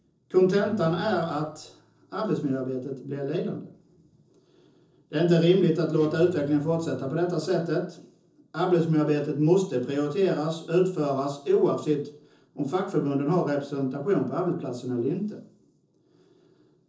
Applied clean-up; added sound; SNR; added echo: neural separator model SepFormer DNS4.